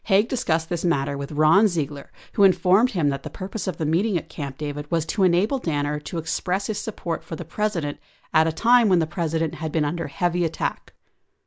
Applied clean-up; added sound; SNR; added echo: none; none; none; none.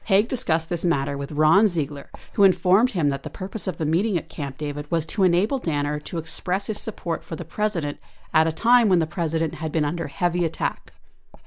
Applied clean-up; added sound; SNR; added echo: none; Writing; 17 dB; none.